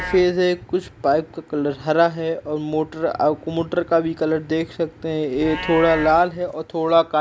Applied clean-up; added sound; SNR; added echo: none; Livestock, farm animals, working animals; 16 dB; none.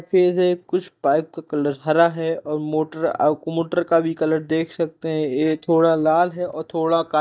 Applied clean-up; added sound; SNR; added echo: neural mask model DeepFilterNet 3.